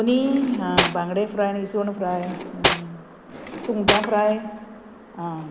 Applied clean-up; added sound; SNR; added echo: none; Cutlery, silverware; 1 dB; none.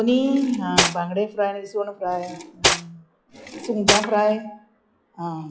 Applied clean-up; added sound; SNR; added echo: classical method log-MMSE.